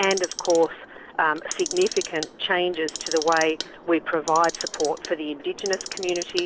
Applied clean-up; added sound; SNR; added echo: none; Clock; 11 dB; none.